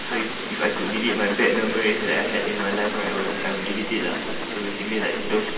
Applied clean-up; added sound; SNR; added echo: none; Fowl; 6 dB; reverberation time 2.6 s.